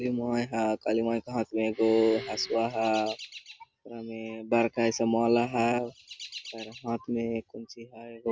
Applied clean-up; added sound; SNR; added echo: none; Chirp, tweet + Breathing; 17 dB; none.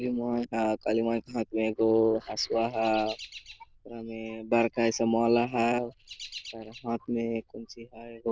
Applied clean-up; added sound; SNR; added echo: neural diffusion model UNIVERSE++.